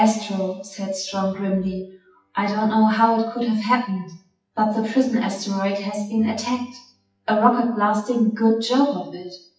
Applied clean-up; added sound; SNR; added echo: classical method WPE with log-MMSE.